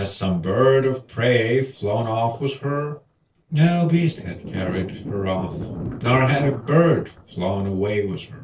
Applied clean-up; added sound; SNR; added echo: neural separator model SepFormer DNS4.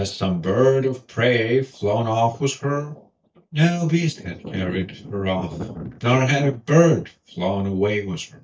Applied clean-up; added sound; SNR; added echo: neural mask model DeepFilterNet 3.